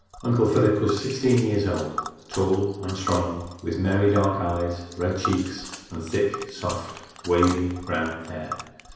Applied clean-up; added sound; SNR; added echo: none; Tick; 13 dB; reverberation time 0.9 s.